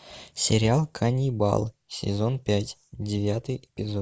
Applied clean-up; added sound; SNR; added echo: none; none; none; none.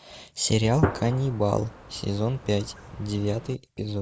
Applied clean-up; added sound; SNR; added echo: none; Gunshot, gunfire; 7 dB; none.